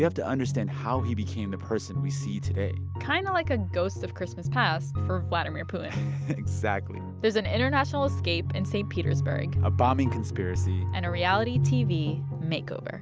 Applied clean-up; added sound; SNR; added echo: none; none; none; none.